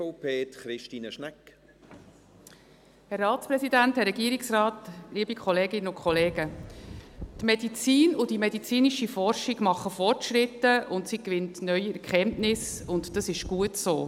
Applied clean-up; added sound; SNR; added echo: none; Wind; 15 dB; none.